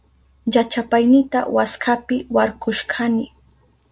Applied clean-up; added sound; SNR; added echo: none; none; none; none.